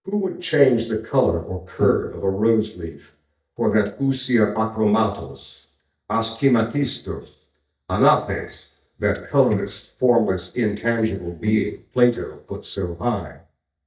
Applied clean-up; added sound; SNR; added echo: neural mask model DeepFilterNet 3.